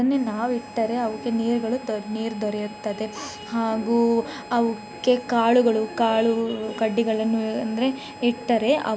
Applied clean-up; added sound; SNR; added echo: none; Harmonica; 20 dB; none.